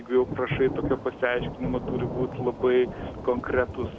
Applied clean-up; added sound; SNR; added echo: none; Thunder / Rain; 7 dB; none.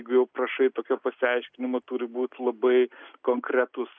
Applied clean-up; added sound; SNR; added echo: none; none; none; none.